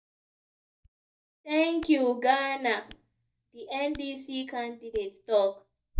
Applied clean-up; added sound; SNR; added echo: neural mask model DeepFilterNet 3.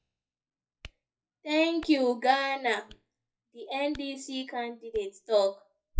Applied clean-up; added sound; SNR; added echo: classical method WPE with log-MMSE.